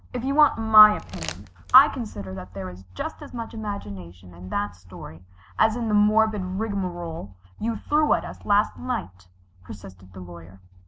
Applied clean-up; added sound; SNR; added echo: none; Crumpling, crinkling; 17 dB; none.